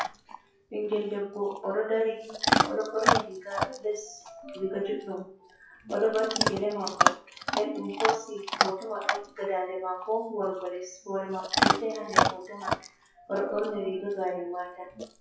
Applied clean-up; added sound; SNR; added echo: classical method WPE with log-MMSE.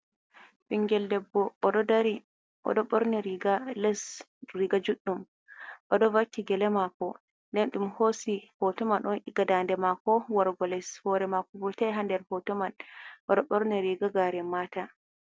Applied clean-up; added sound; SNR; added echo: none; none; none; none.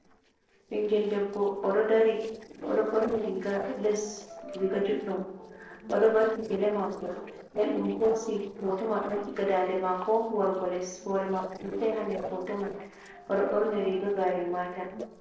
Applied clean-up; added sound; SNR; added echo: neural separator model SepFormer DNS4.